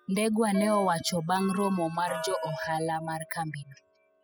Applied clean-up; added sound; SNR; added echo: classical method spectral subtraction.